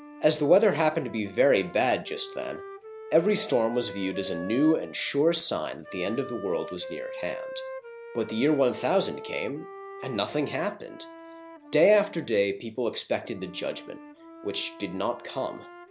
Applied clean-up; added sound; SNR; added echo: none; Wind instrument, woodwind instrument; 15 dB; none.